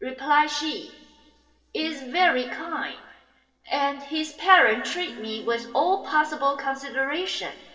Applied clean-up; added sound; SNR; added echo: neural separator model SepFormer DNS4.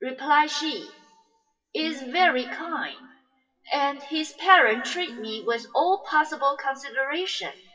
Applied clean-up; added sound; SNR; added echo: classical method WPE with log-MMSE.